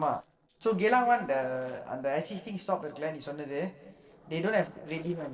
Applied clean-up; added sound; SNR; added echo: neural separator model SepFormer DNS4.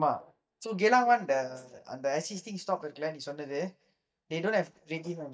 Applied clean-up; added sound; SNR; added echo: neural mask model DeepFilterNet 3.